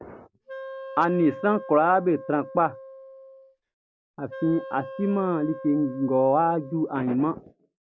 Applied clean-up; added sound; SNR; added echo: none; Wind instrument, woodwind instrument; 14 dB; none.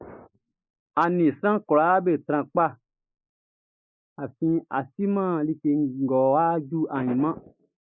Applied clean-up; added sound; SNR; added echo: neural mask model Resemble Enhance denoiser.